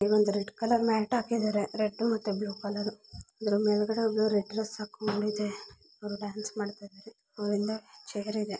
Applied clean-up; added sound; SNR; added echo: none; none; none; none.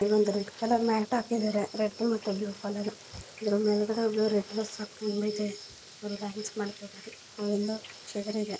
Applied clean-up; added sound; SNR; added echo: neural mask model Resemble Enhance denoiser.